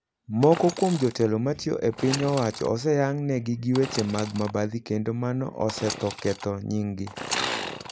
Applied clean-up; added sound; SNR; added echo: none; Sawing / Engine; 11 dB; none.